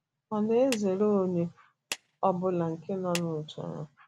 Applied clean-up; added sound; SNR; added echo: none; Clapping; 16 dB; none.